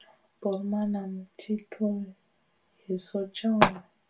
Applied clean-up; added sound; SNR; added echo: none; none; none; reverberation time 0.2 s.